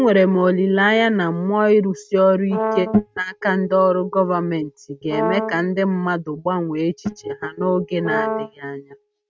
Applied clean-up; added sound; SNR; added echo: neural mask model RNNoise.